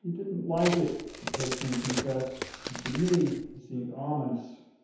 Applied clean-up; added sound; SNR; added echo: none; Crack; 7 dB; reverberation time 0.9 s.